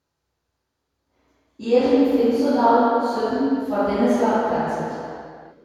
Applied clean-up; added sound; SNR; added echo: none; none; none; reverberation time 2.2 s.